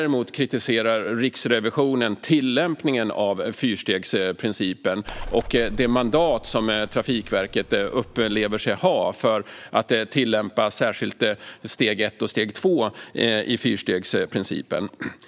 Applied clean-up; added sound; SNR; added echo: none; Bird; 13 dB; none.